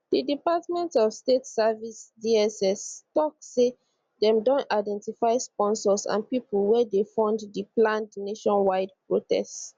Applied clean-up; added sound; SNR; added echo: none; none; none; none.